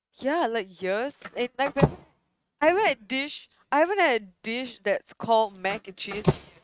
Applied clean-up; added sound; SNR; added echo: neural mask model RNNoise.